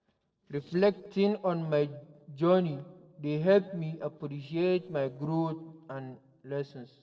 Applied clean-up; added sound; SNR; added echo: neural separator model SepFormer DNS4.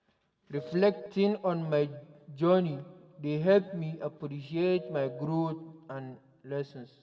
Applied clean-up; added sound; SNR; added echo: none; Telephone; 15 dB; reverberation time 0.8 s.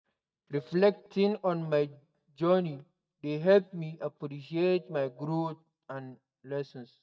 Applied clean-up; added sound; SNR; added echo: neural mask model DeepFilterNet 3.